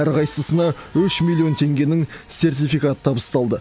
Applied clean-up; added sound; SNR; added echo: none; none; none; none.